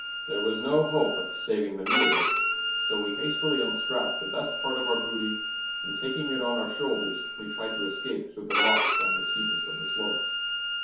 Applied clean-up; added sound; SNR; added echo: none; Bowed string instrument; -2 dB; reverberation time 0.6 s.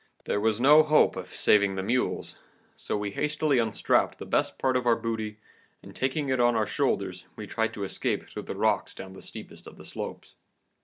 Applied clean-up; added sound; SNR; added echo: none; none; none; none.